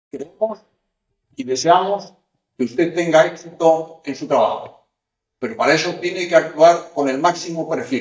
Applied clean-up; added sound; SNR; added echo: neural mask model DeepFilterNet 3.